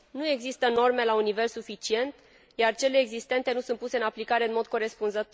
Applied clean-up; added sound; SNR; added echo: none; none; none; none.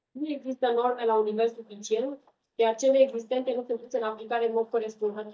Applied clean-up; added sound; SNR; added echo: neural mask model DeepFilterNet 3.